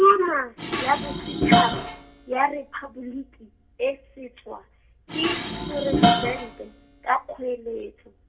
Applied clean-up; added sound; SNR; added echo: none; Dishes, pots, and pans; 1 dB; reverberation time 0.1 s.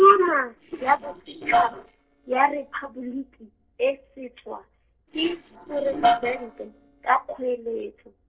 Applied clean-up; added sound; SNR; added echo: neural separator model SepFormer DNS4.